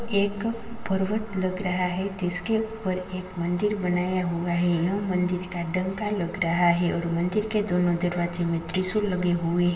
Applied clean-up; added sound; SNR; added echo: none; none; none; reverberation time 2.4 s.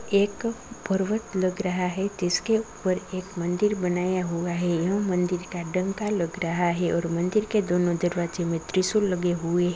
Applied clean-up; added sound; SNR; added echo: none; none; none; none.